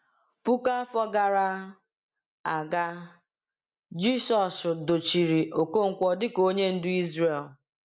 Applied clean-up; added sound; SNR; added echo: none; none; none; none.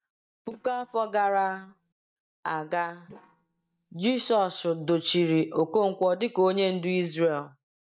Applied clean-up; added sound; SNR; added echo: neural mask model DeepFilterNet 3.